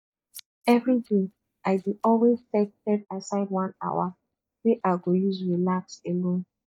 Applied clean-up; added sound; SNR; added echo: neural mask model DeepFilterNet 3.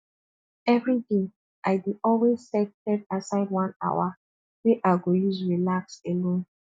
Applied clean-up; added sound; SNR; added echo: none; none; none; none.